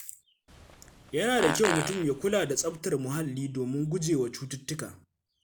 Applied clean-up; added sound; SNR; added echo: none; Fart; 6 dB; none.